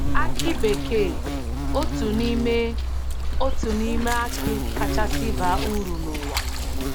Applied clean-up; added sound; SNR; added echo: none; Insect; -4 dB; none.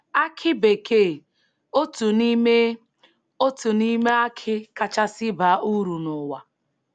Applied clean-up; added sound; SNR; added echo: none; none; none; none.